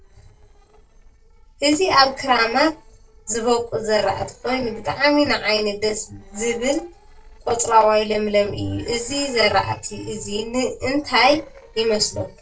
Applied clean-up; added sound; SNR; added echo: neural separator model SepFormer DNS4.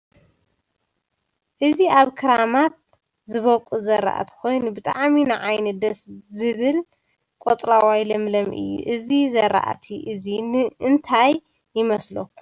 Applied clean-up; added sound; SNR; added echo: none; none; none; none.